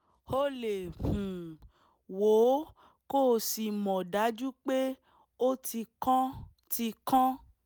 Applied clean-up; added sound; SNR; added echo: none; none; none; none.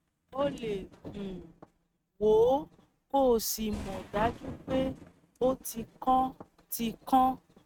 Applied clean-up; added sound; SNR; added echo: neural mask model RNNoise.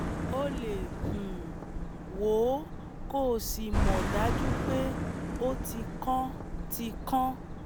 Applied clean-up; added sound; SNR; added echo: none; Car passing by; 0 dB; none.